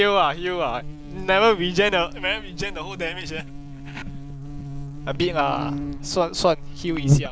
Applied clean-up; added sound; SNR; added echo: none; Buzz; 5 dB; none.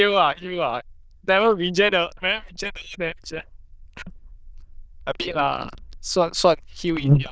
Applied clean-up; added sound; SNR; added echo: neural diffusion model UNIVERSE++.